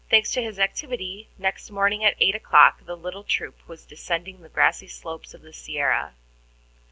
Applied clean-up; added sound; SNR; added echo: none; none; none; none.